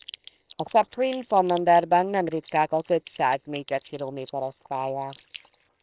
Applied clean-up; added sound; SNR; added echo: neural separator model SepFormer WHAM!.